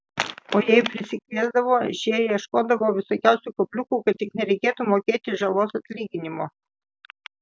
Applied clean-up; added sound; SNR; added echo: none; none; none; none.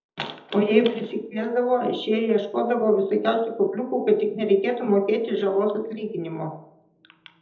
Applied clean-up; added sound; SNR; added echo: none; none; none; reverberation time 0.8 s.